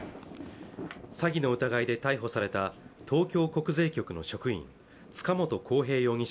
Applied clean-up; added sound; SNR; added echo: none; Thunder; 19 dB; none.